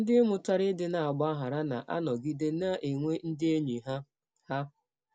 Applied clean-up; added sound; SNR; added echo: none; none; none; none.